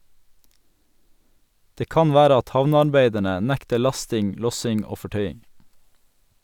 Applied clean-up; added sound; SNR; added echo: none; none; none; none.